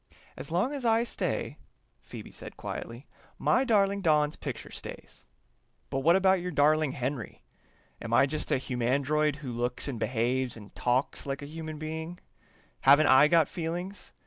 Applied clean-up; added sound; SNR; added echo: none; none; none; none.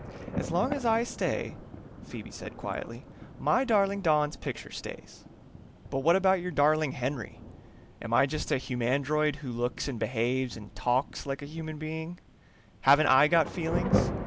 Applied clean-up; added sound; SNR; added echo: none; Thunder / Rain; 9 dB; none.